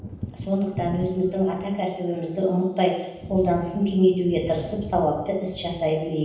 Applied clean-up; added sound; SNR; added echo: none; Thunder; 13 dB; reverberation time 0.9 s.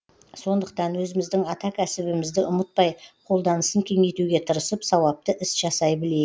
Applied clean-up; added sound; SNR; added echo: none; none; none; none.